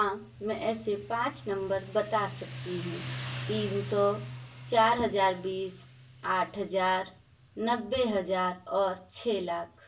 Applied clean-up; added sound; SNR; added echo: none; Motorcycle; 13 dB; reverberation time 0.3 s.